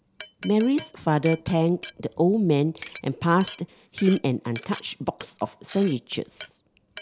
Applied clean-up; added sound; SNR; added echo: none; Glass; 19 dB; none.